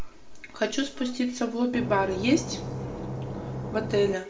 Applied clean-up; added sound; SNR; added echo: none; Engine / Boat, Water vehicle; 6 dB; reverberation time 1.4 s.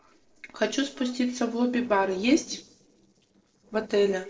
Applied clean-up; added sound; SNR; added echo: neural separator model SepFormer DNS4.